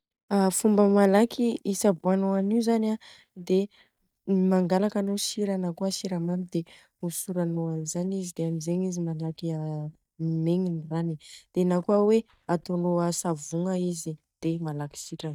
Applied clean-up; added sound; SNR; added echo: neural mask model DeepFilterNet 3.